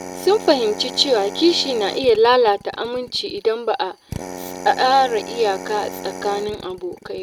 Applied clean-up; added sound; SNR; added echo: none; Drill; 13 dB; none.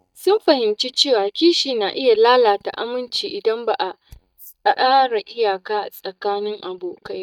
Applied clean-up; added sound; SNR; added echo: neural mask model DeepFilterNet 3.